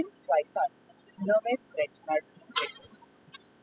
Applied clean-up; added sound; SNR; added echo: classical method spectral subtraction.